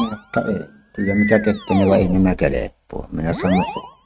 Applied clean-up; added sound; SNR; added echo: neural mask model RNNoise.